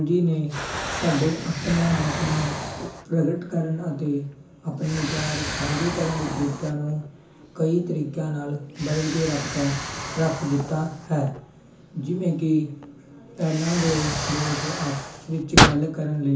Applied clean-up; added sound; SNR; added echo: none; Explosion; 4 dB; reverberation time 0.9 s.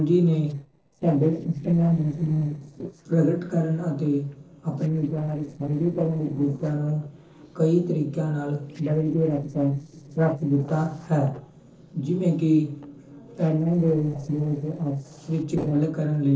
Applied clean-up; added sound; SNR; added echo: neural separator model SepFormer DNS4.